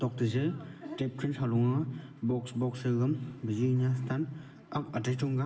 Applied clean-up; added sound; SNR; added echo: none; none; none; reverberation time 0.9 s.